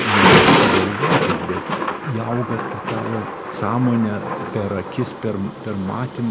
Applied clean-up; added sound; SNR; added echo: none; Thunder; -4 dB; none.